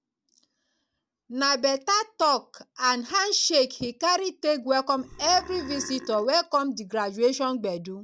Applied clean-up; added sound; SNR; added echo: none; Burping, eructation; 16 dB; none.